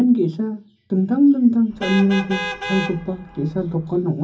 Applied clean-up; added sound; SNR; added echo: none; Vehicle horn, car horn, honking; 11 dB; reverberation time 0.4 s.